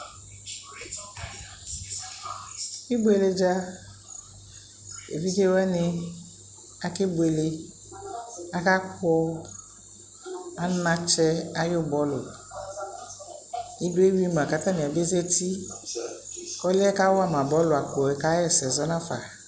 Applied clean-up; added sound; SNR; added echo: none; none; none; none.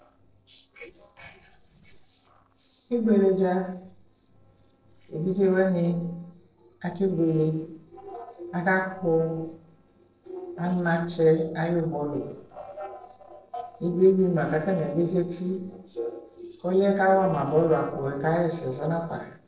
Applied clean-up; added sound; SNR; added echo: neural separator model SepFormer DNS4.